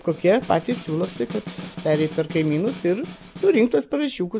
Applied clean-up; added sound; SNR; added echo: none; Snare drum; 15 dB; none.